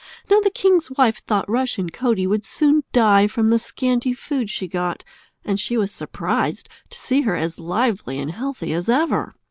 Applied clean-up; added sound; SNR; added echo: none; none; none; none.